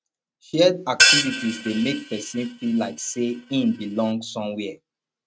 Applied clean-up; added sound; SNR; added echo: neural mask model RNNoise.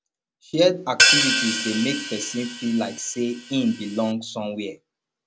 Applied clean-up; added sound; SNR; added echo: none; Crash cymbal / Hi-hat; -2 dB; none.